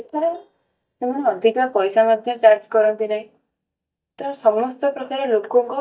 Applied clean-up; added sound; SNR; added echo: neural mask model DeepFilterNet 3.